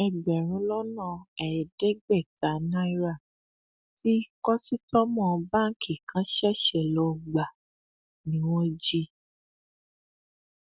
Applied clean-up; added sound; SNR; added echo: none; none; none; none.